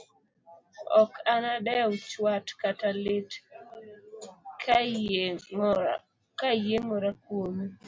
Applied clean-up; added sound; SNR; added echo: none; none; none; none.